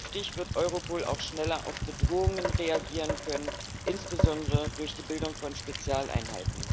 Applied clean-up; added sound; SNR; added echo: none; Rain; -1 dB; none.